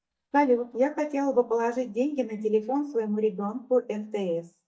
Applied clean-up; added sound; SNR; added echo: neural mask model DeepFilterNet 3.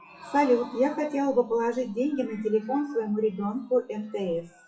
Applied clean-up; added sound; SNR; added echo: classical method WPE with log-MMSE.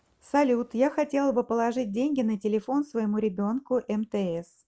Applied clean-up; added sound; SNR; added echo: none; none; none; none.